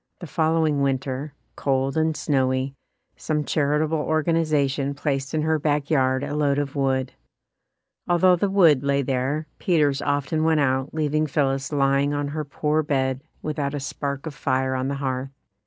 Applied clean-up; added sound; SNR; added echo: none; none; none; none.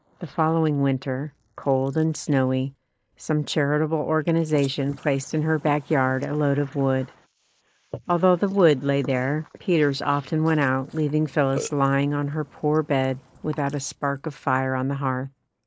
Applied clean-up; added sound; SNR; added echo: neural mask model Resemble Enhance denoiser.